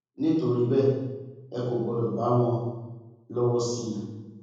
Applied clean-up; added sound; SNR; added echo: none; none; none; reverberation time 1.3 s.